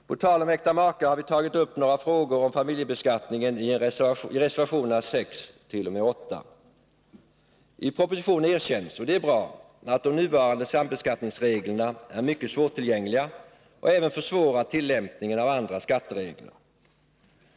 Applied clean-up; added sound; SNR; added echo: none; none; none; none.